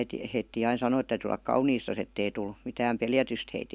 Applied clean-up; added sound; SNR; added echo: none; none; none; none.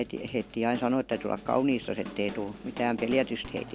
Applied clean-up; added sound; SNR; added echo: none; Drum kit; 13 dB; none.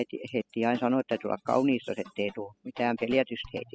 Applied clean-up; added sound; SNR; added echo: classical method spectral subtraction.